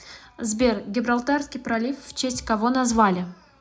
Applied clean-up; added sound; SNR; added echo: none; none; none; reverberation time 0.3 s.